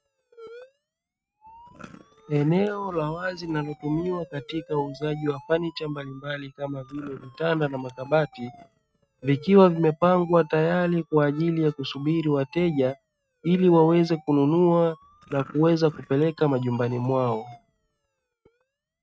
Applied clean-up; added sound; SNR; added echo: neural mask model RNNoise.